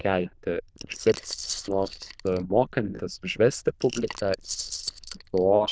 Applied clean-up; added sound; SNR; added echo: neural diffusion model UNIVERSE++.